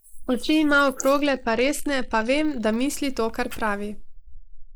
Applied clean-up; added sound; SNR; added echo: neural mask model Resemble Enhance denoiser.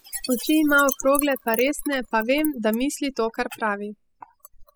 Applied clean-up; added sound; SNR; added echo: classical method spectral subtraction.